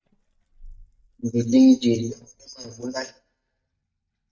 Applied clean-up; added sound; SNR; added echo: neural mask model DeepFilterNet 3.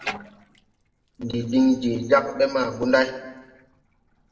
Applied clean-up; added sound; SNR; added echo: neural separator model SepFormer DNS4.